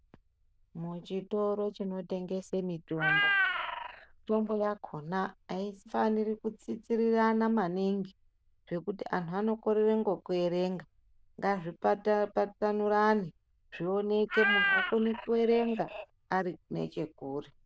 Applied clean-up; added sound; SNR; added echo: neural diffusion model UNIVERSE++.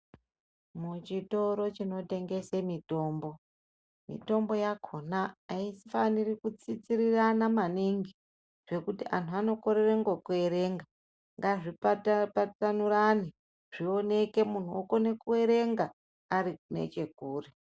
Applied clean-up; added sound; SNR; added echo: none; none; none; none.